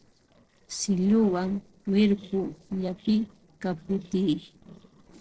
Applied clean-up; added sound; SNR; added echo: neural separator model SepFormer DNS4.